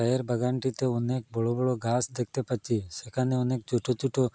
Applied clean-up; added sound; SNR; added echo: none; none; none; none.